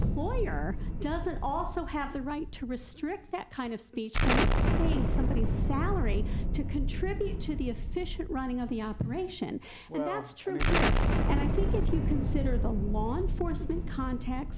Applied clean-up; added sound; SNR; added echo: none; Explosion; -5 dB; none.